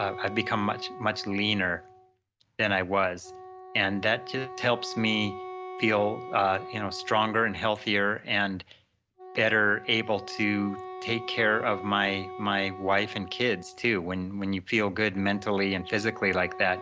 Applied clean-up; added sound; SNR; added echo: none; Wind instrument, woodwind instrument; 14 dB; none.